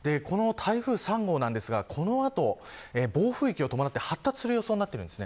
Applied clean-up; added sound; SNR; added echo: none; none; none; none.